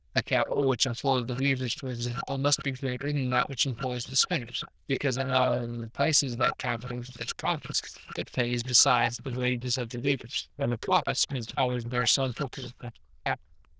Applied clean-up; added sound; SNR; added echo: neural diffusion model UNIVERSE++.